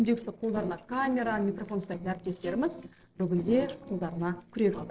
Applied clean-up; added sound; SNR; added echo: neural separator model SepFormer DNS4.